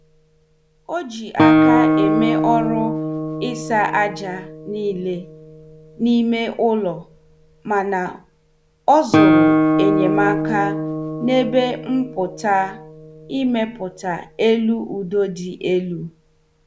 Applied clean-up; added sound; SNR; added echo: none; Guitar; 0 dB; none.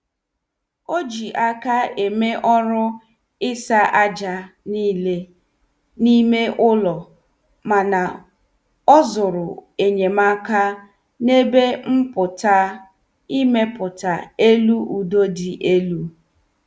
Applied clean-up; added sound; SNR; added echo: none; none; none; none.